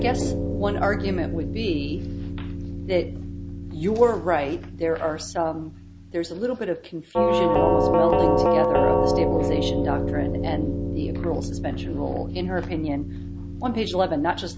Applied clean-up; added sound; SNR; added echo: none; Doorbell; -2 dB; none.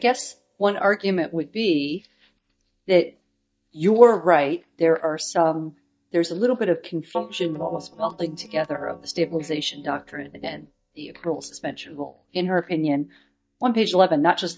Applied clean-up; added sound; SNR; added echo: neural mask model DeepFilterNet 3.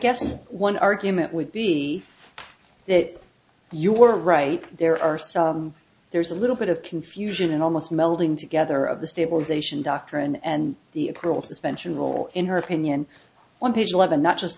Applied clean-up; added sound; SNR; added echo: none; none; none; none.